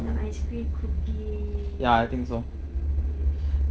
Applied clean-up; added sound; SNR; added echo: neural separator model SepFormer DNS4.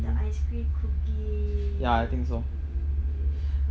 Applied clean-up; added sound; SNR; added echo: none; none; none; none.